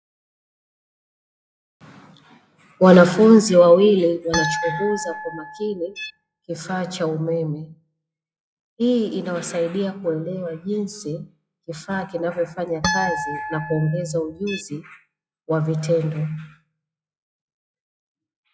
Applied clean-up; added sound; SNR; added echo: classical method log-MMSE.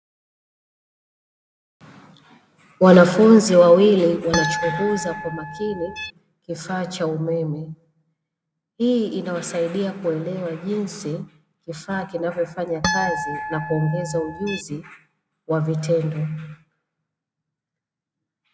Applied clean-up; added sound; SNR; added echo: none; Harp; 5 dB; none.